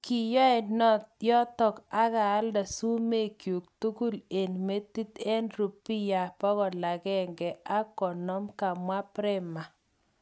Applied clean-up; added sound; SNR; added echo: none; none; none; none.